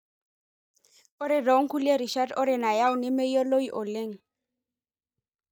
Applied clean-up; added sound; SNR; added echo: neural mask model DeepFilterNet 3.